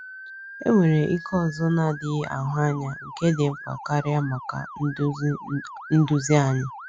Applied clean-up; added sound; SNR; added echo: none; Motor vehicle (road) / Siren; 15 dB; none.